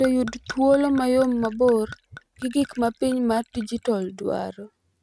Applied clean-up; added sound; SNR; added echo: neural mask model RNNoise.